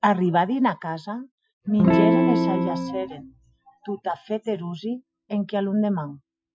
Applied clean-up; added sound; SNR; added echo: classical method Wiener filter.